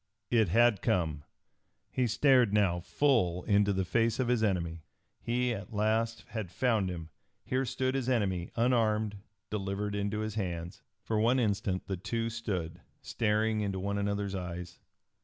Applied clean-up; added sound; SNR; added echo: none; none; none; none.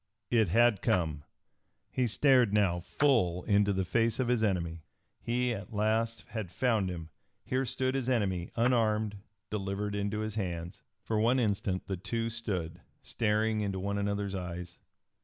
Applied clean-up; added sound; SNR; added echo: neural mask model Resemble Enhance denoiser.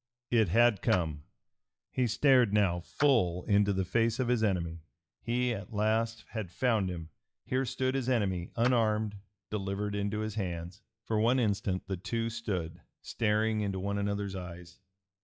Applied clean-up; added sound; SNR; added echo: classical method log-MMSE.